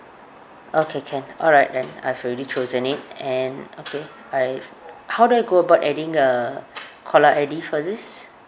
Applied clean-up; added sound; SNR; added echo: none; none; none; none.